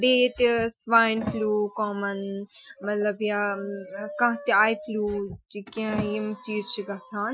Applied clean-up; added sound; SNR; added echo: classical method Wiener filter.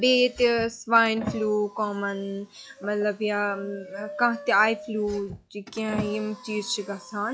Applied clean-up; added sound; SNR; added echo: classical method log-MMSE.